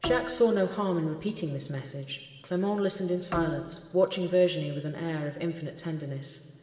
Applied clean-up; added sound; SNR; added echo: none; Bowed string instrument; 10 dB; reverberation time 1.7 s.